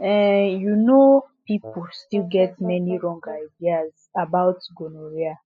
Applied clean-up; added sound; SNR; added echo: classical method spectral subtraction.